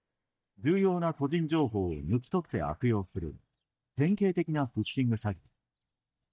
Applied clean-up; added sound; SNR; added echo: neural mask model DeepFilterNet 3.